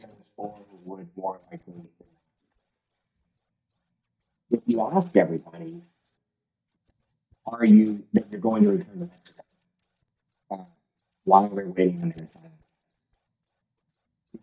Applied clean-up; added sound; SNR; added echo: neural mask model DeepFilterNet 3.